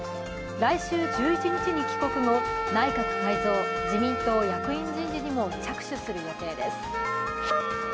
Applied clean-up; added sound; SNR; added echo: none; Wind instrument, woodwind instrument; 5 dB; none.